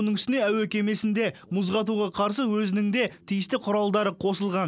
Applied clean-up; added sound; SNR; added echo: none; none; none; none.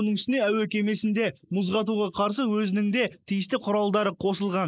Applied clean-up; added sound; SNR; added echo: neural mask model Resemble Enhance denoiser.